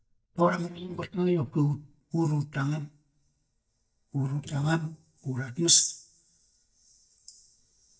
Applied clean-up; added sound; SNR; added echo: neural mask model DeepFilterNet 3.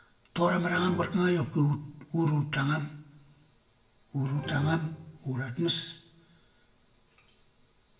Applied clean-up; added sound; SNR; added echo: none; Musical instrument; 15 dB; reverberation time 0.6 s.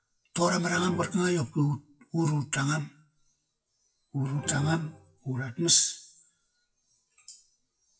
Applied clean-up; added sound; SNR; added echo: classical method WPE with log-MMSE.